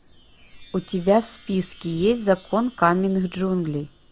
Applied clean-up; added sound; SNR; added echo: none; Chime; 17 dB; none.